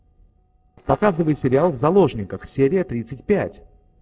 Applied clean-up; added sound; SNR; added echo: neural separator model SepFormer DNS4.